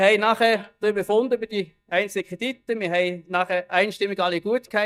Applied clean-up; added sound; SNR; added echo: neural mask model DeepFilterNet 3.